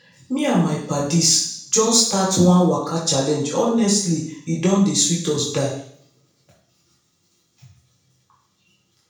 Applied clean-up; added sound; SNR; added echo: none; none; none; reverberation time 0.6 s.